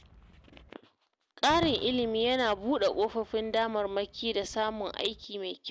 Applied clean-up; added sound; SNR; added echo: none; Fireworks; 18 dB; none.